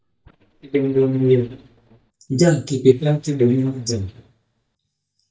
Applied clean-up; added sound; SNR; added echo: neural mask model DeepFilterNet 3.